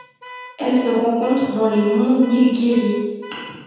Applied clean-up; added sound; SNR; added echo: none; Alarm / Car; 20 dB; reverberation time 1.2 s.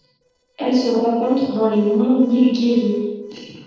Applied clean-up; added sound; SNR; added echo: neural separator model SepFormer DNS4.